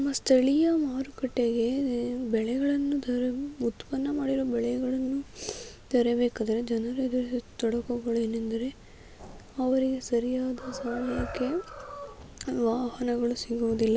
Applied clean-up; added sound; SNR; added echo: none; Bass drum; 18 dB; none.